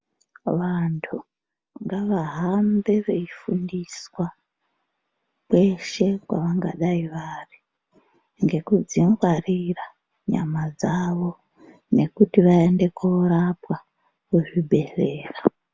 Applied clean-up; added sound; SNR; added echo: none; none; none; none.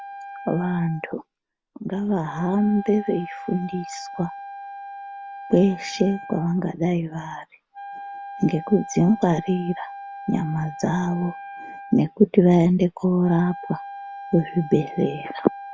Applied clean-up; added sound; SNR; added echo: none; Wind instrument, woodwind instrument; 14 dB; none.